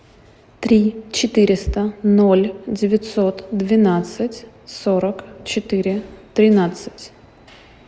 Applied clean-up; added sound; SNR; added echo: none; none; none; none.